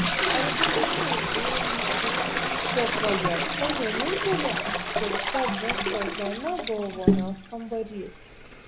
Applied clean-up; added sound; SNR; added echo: none; Toilet flush; -5 dB; none.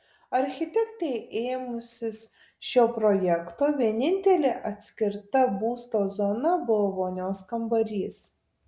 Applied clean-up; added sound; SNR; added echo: none; none; none; none.